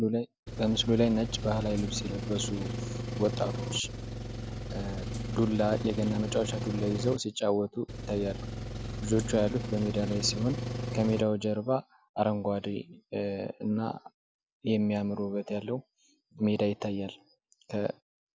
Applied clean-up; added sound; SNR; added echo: none; Engine; 4 dB; none.